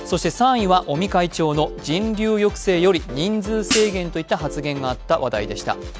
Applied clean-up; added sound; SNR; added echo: none; Hi-hat; 6 dB; none.